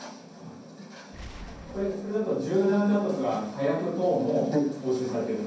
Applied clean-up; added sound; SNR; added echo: none; Boom; 20 dB; reverberation time 0.6 s.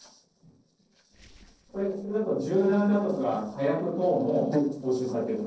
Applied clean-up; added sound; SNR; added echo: neural separator model SepFormer DNS4.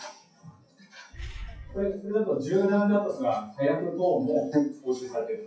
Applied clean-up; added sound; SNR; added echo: classical method WPE with log-MMSE.